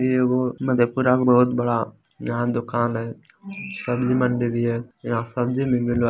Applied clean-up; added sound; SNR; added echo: none; none; none; none.